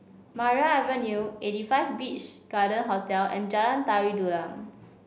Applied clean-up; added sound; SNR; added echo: none; none; none; none.